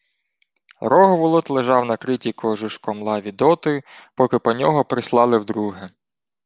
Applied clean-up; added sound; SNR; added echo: none; none; none; none.